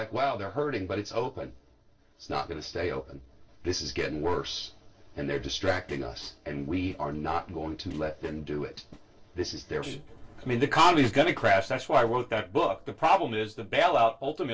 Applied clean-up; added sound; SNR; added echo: neural separator model SepFormer DNS4.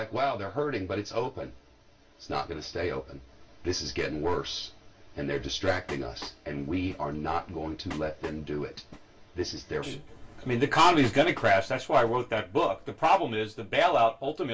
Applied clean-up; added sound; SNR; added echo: none; Train; 20 dB; reverberation time 0.2 s.